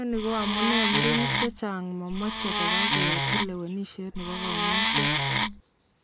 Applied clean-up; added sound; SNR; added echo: none; Wood; -5 dB; none.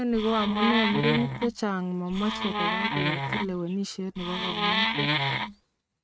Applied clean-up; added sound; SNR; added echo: neural mask model RNNoise.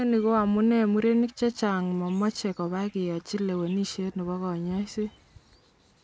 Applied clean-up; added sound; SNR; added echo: none; none; none; none.